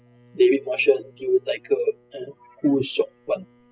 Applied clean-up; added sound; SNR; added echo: classical method spectral subtraction.